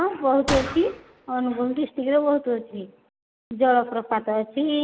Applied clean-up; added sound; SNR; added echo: none; Gunshot, gunfire; 12 dB; none.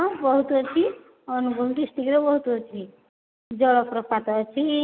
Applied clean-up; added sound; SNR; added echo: none; none; none; none.